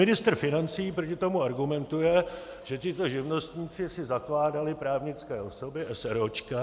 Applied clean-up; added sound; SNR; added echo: none; none; none; none.